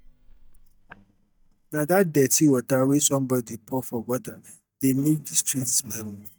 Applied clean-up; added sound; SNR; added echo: neural mask model DeepFilterNet 3.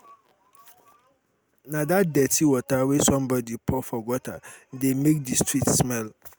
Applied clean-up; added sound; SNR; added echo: none; none; none; none.